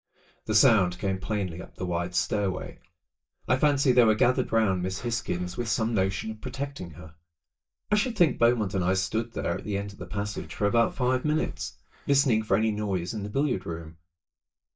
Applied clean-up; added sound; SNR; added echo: neural mask model DeepFilterNet 3.